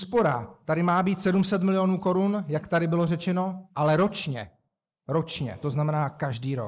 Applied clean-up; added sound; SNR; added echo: neural mask model Resemble Enhance denoiser.